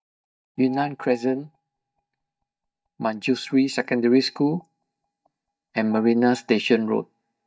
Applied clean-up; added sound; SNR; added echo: neural mask model DeepFilterNet 3.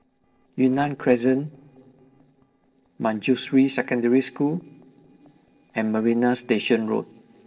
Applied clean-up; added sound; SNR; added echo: neural separator model SepFormer DNS4.